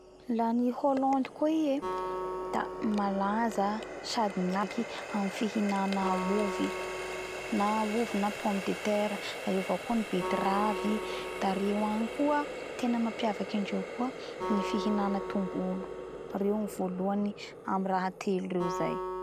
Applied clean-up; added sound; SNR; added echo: none; Acoustic guitar + Water tap, faucet; 6 dB; none.